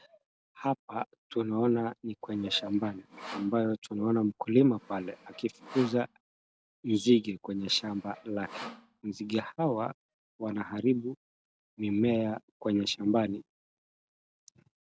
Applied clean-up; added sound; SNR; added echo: none; Sawing; 17 dB; none.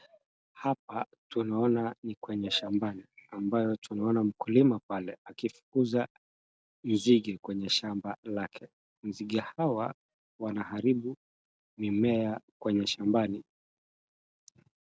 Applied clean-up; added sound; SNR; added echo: none; none; none; none.